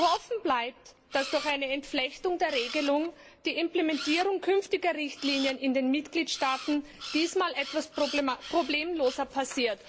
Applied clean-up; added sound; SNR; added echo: none; Camera; 14 dB; none.